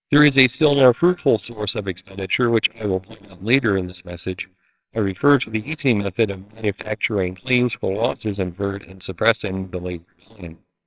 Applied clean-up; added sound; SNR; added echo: neural separator model SepFormer WHAMR!.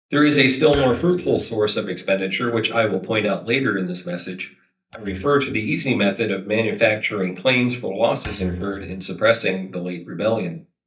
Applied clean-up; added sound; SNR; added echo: neural mask model DeepFilterNet 3.